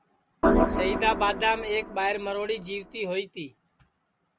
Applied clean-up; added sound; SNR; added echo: none; Organ; -2 dB; none.